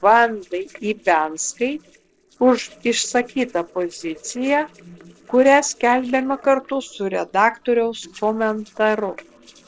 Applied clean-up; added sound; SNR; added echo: neural separator model SepFormer DNS4.